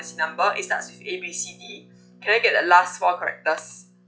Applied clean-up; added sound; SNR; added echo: classical method log-MMSE.